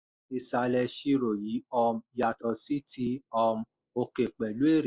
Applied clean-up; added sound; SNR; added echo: neural mask model Resemble Enhance denoiser.